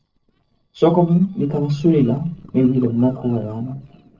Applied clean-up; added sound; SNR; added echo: neural separator model SepFormer DNS4.